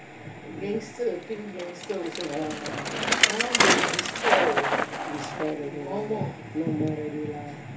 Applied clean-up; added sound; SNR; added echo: none; Bicycle; -3 dB; reverberation time 0.3 s.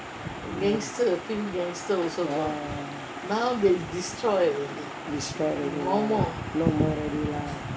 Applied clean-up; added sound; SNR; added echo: none; none; none; none.